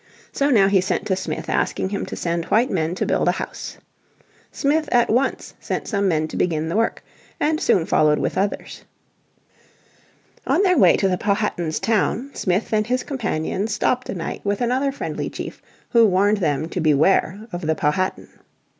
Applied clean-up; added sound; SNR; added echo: none; none; none; none.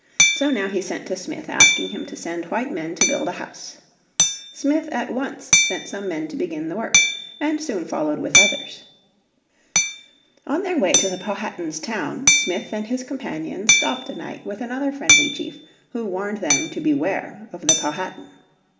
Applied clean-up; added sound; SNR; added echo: none; Hammer; -3 dB; reverberation time 1.1 s.